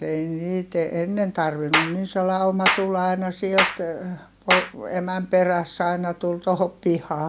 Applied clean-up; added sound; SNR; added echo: none; Clapping; 3 dB; none.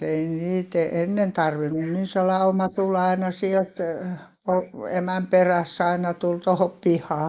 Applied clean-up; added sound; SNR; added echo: neural mask model Resemble Enhance denoiser.